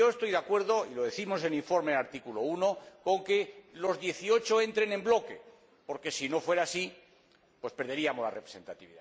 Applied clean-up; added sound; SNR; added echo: none; none; none; none.